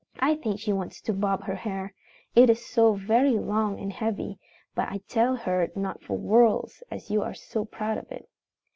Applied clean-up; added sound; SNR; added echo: none; none; none; none.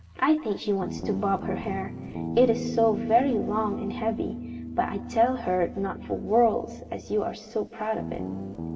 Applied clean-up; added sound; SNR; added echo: none; Guitar; 8 dB; reverberation time 2.9 s.